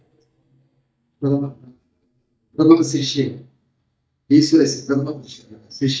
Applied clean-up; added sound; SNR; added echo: neural mask model DeepFilterNet 3.